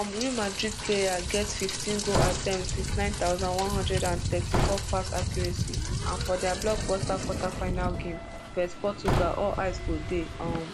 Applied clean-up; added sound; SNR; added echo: none; Slam / Wood + Rain; 0 dB; none.